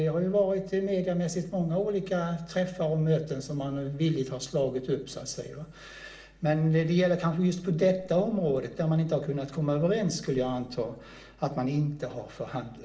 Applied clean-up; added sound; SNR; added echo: none; none; none; reverberation time 0.6 s.